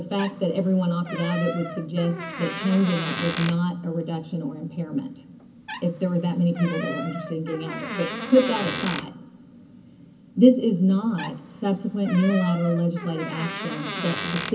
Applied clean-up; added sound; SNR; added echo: none; Door; 11 dB; reverberation time 0.4 s.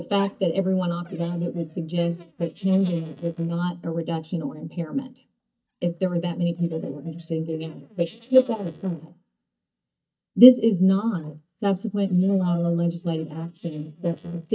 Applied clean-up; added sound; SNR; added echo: neural mask model DeepFilterNet 3.